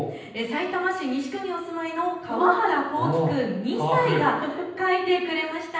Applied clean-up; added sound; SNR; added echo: none; none; none; reverberation time 0.9 s.